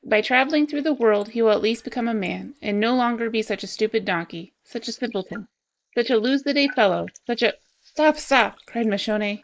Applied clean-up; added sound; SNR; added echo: neural mask model Resemble Enhance denoiser.